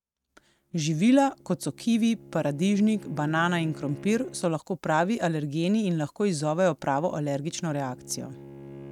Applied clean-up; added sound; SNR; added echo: neural mask model RNNoise.